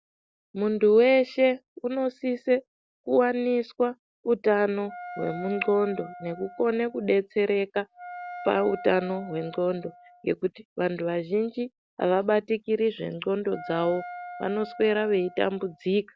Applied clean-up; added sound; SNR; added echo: none; Wind instrument, woodwind instrument; 15 dB; none.